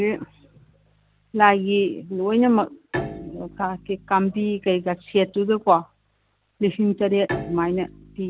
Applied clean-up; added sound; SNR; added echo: none; Bowed string instrument; 15 dB; none.